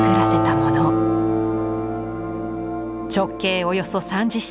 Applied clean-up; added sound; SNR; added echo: none; Acoustic guitar; -2 dB; none.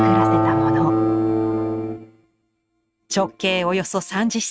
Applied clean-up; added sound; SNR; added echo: neural mask model RNNoise.